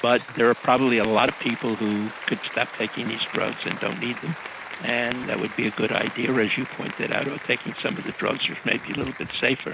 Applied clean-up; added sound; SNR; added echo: none; Applause; 13 dB; none.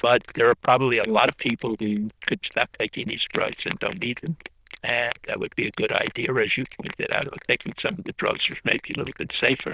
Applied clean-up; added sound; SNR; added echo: neural diffusion model UNIVERSE++.